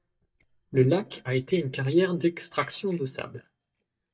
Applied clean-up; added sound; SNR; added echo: neural mask model DeepFilterNet 3.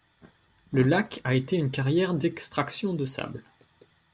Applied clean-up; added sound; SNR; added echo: none; none; none; none.